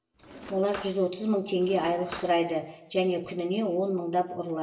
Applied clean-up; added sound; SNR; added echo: none; Cutlery, silverware / Drawer open or close; 16 dB; reverberation time 0.8 s.